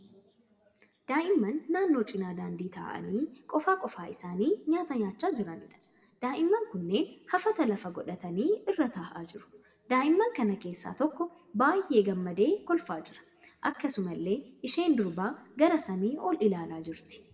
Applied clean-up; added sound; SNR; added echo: none; none; none; reverberation time 1.1 s.